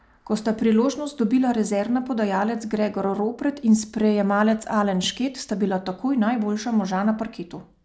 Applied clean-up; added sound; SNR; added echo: none; none; none; none.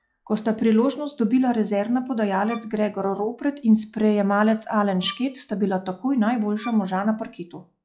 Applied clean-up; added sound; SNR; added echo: classical method log-MMSE.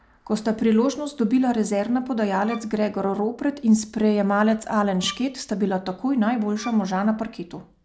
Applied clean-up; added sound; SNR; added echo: none; Bowed string instrument; 19 dB; none.